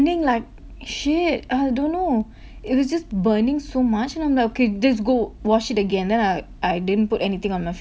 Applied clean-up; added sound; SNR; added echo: none; none; none; none.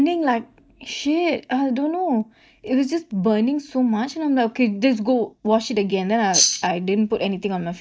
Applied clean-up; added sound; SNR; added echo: neural mask model DeepFilterNet 3.